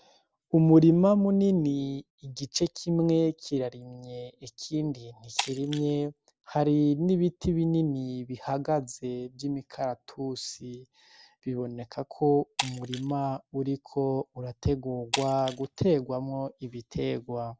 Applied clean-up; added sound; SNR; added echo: none; Shatter; 13 dB; none.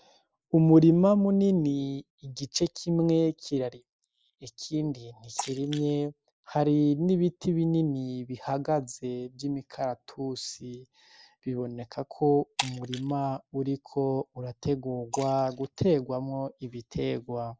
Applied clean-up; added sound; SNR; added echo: neural mask model Resemble Enhance denoiser.